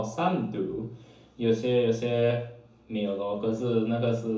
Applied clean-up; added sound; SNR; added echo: none; none; none; reverberation time 0.7 s.